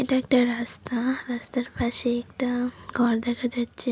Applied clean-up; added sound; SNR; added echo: none; none; none; none.